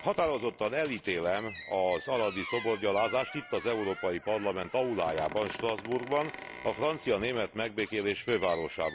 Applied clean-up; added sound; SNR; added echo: none; Squeak; 13 dB; none.